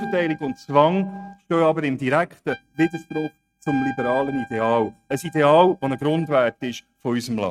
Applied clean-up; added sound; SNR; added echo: neural mask model RNNoise.